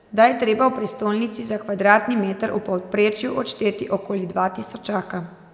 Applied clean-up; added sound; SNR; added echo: none; none; none; none.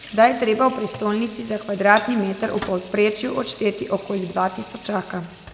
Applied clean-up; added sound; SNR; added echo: none; Sink (filling or washing) / Water tap, faucet; 17 dB; none.